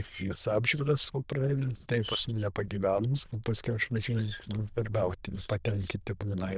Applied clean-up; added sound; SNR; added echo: neural diffusion model UNIVERSE++.